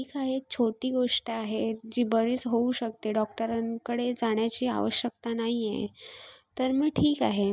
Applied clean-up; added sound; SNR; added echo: none; none; none; none.